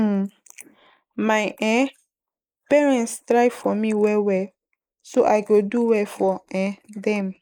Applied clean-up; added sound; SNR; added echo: neural mask model Resemble Enhance denoiser.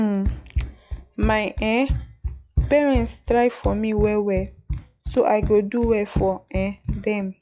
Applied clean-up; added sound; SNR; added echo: classical method log-MMSE.